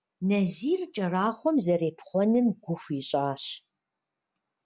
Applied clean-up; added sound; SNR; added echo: none; none; none; none.